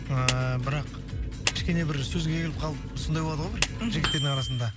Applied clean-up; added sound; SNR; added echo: none; Clapping + Microwave oven; 4 dB; none.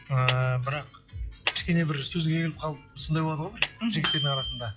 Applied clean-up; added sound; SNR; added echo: classical method log-MMSE.